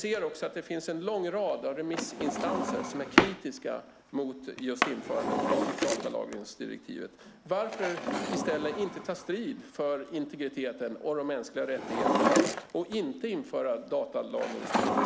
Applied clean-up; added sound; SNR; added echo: none; Drawer open or close; 0 dB; none.